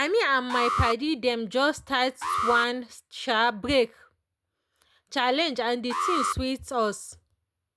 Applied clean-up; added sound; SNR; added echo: none; Alarm; 5 dB; none.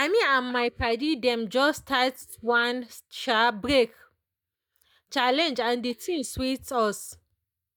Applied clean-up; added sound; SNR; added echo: neural mask model DeepFilterNet 3.